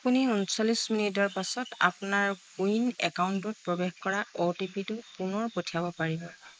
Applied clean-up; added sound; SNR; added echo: neural mask model Resemble Enhance denoiser.